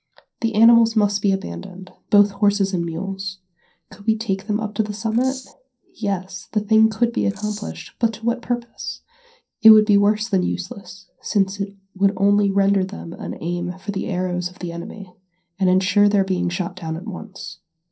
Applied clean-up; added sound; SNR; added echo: neural separator model SepFormer DNS4.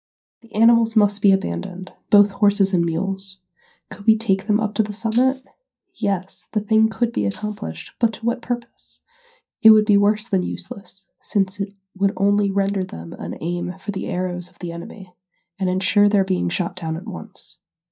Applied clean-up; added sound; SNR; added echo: neural mask model DeepFilterNet 3.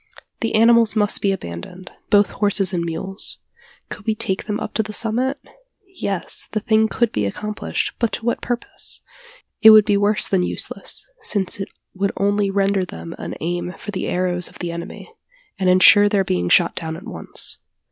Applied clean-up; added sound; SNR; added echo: none; none; none; none.